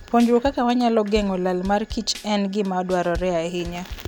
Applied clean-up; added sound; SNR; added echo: none; Drum / Drum kit; 16 dB; none.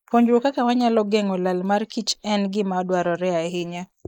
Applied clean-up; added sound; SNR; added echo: neural mask model Resemble Enhance denoiser.